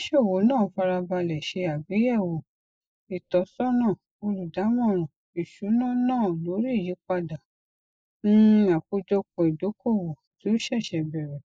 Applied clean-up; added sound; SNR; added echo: neural mask model Resemble Enhance denoiser.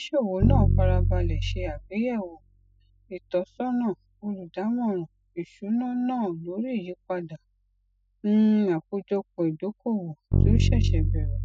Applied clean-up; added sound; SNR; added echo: classical method spectral subtraction.